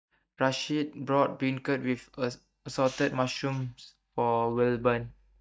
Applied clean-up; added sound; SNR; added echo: neural mask model DeepFilterNet 3.